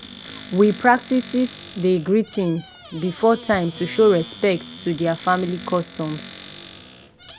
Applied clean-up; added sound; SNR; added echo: none; Squeak / Cupboard open or close; 11 dB; none.